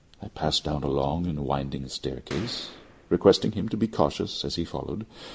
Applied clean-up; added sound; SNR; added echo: none; Boom; 16 dB; none.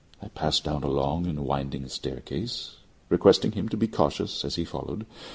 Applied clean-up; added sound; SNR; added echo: none; none; none; none.